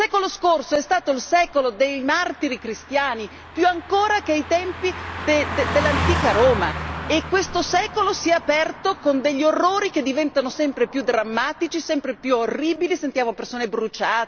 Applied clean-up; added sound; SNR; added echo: none; Car passing by; 10 dB; none.